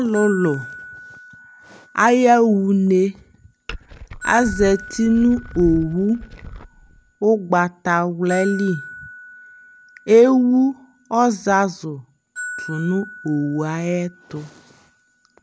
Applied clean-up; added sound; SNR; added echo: none; Glockenspiel + Glass; 16 dB; none.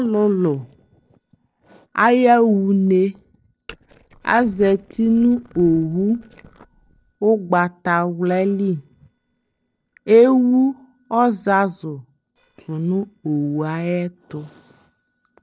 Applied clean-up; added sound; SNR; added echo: neural separator model SepFormer DNS4.